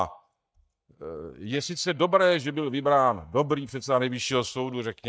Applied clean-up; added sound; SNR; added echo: neural mask model DeepFilterNet 3.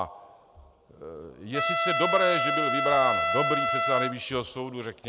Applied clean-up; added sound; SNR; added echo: none; Trumpet; -3 dB; none.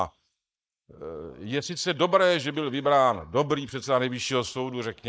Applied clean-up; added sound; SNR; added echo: neural mask model Resemble Enhance denoiser.